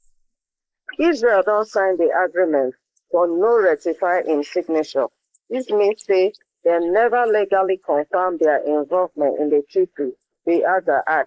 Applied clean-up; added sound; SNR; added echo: neural mask model Resemble Enhance denoiser.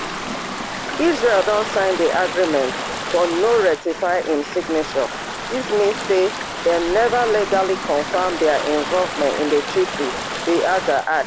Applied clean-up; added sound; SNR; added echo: none; Stream / Ocean; 7 dB; none.